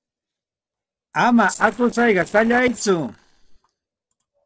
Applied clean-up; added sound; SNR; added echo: neural separator model SepFormer DNS4.